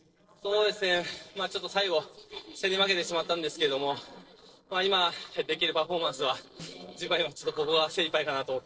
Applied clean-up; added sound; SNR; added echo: neural separator model SepFormer DNS4.